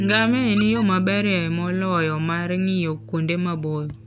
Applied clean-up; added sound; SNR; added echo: none; Bass guitar + Squeak; 12 dB; none.